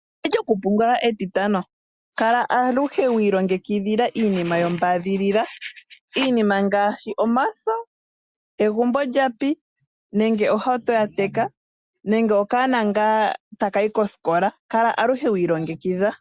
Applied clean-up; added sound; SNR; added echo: none; none; none; none.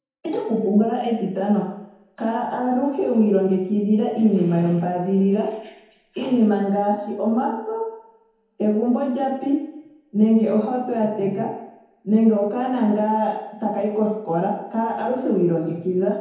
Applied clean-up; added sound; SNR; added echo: none; none; none; reverberation time 0.9 s.